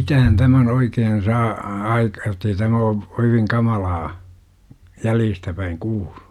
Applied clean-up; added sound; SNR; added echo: none; none; none; none.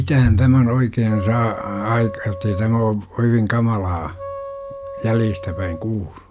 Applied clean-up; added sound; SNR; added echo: none; Wind instrument, woodwind instrument; 14 dB; none.